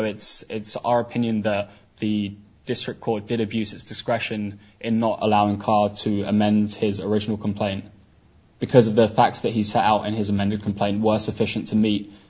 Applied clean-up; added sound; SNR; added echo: none; none; none; none.